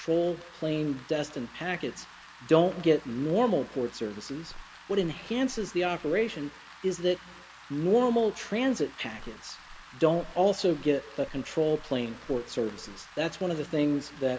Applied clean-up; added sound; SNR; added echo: none; Rain + Walk, footsteps; 19 dB; none.